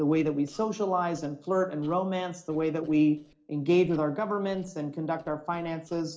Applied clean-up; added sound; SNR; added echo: neural separator model SepFormer DNS4.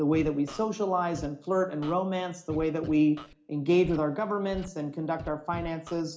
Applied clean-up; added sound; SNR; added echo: none; Scratching (performance technique); 17 dB; reverberation time 0.4 s.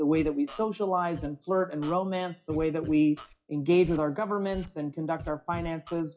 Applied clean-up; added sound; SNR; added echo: classical method WPE with log-MMSE.